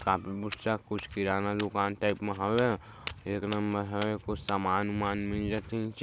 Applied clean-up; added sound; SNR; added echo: none; Walk, footsteps; 13 dB; none.